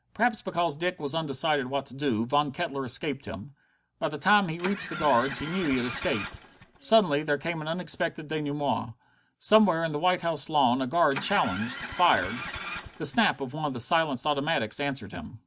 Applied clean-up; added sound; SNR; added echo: none; Engine starting; 10 dB; none.